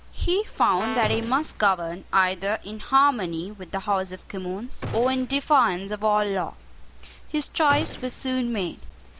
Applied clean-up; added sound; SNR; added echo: none; Brass instrument + Gunshot, gunfire; 12 dB; none.